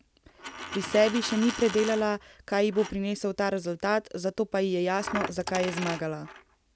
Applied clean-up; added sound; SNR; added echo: none; Coin (dropping); 12 dB; none.